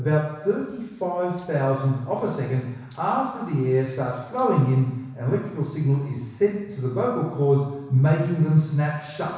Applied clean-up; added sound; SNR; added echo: none; Rattle (instrument); 17 dB; reverberation time 1.1 s.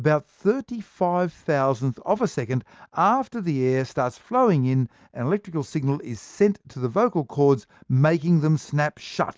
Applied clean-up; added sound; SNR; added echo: none; none; none; none.